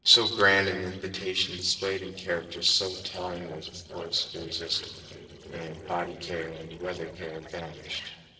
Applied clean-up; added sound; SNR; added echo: neural separator model SepFormer DNS4.